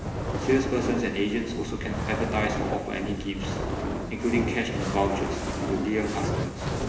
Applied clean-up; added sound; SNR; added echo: none; Fire; 1 dB; reverberation time 1.0 s.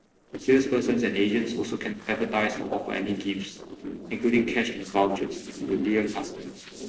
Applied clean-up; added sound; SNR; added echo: neural separator model SepFormer DNS4.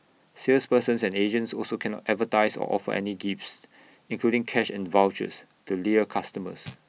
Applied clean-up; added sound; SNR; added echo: none; none; none; none.